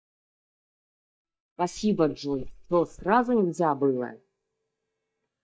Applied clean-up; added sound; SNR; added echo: neural mask model DeepFilterNet 3.